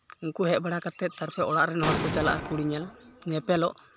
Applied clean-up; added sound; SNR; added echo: none; Explosion; 6 dB; none.